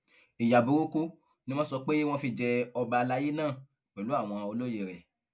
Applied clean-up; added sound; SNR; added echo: none; none; none; none.